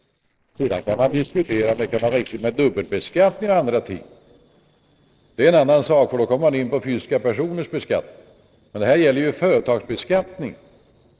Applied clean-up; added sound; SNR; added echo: neural separator model SepFormer DNS4.